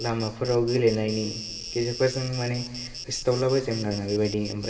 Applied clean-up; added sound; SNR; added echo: none; Insect; 12 dB; reverberation time 2.1 s.